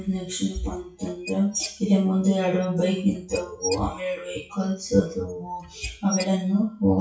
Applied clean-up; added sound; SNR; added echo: classical method WPE with log-MMSE.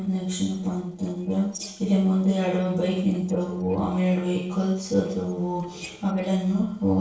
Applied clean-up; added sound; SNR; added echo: neural separator model SepFormer DNS4.